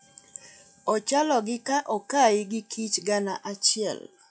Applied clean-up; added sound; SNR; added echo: classical method log-MMSE.